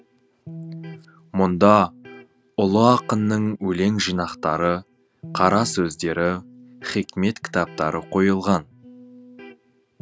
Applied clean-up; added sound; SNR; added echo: none; Electric guitar; 20 dB; none.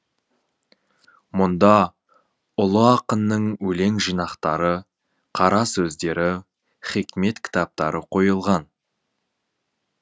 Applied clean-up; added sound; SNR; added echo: none; none; none; none.